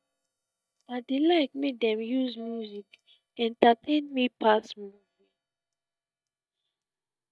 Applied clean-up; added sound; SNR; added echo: neural mask model DeepFilterNet 3.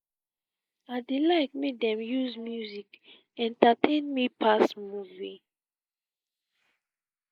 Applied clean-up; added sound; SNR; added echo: neural mask model Resemble Enhance denoiser.